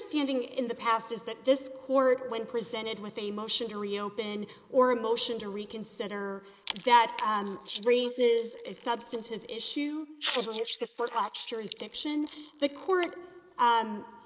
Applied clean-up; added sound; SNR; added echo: neural mask model Resemble Enhance denoiser.